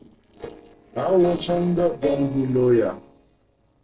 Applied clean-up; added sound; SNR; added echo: neural separator model SepFormer DNS4.